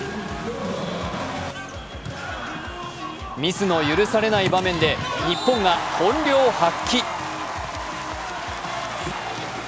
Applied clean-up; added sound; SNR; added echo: none; none; none; none.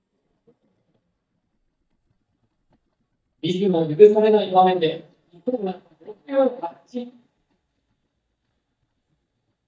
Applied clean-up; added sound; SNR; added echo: neural mask model DeepFilterNet 3.